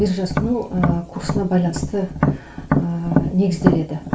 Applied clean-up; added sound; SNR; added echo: none; Tap; 1 dB; reverberation time 0.3 s.